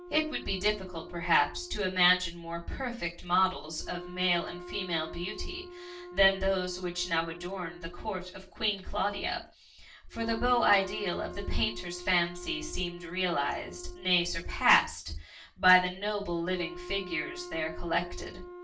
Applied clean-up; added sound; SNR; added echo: none; Wind instrument, woodwind instrument; 15 dB; reverberation time 0.3 s.